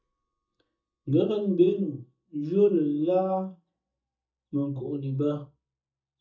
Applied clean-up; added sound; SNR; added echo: neural mask model DeepFilterNet 3.